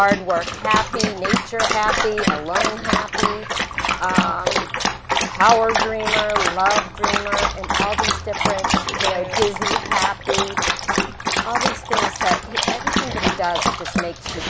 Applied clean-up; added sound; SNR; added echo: none; Dog; -2 dB; none.